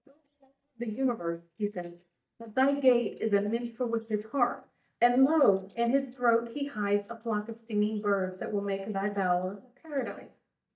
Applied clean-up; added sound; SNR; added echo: neural mask model DeepFilterNet 3.